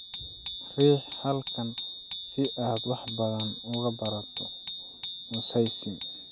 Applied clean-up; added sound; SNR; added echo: none; Bicycle bell; 2 dB; none.